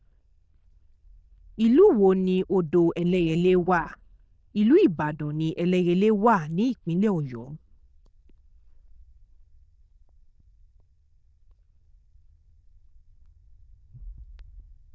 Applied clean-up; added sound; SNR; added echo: neural diffusion model UNIVERSE++.